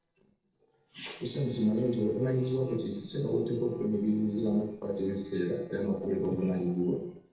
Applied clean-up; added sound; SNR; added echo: neural separator model SepFormer DNS4.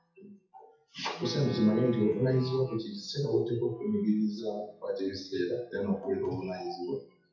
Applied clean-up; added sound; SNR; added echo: classical method WPE with log-MMSE.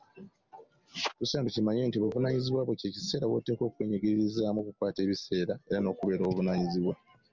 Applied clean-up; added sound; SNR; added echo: none; none; none; none.